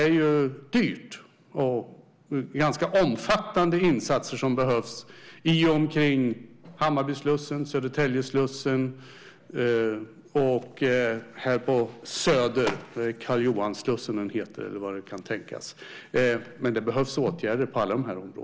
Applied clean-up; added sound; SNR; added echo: none; none; none; none.